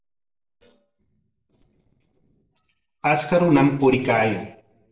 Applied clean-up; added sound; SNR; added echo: neural separator model SepFormer DNS4.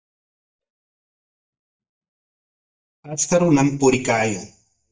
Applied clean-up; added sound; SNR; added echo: neural mask model DeepFilterNet 3.